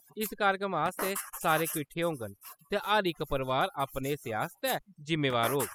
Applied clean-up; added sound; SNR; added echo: classical method spectral subtraction.